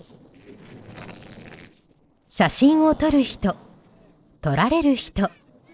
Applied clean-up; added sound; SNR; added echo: neural separator model SepFormer DNS4.